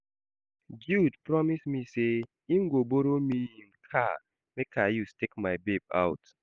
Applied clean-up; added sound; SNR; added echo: none; none; none; none.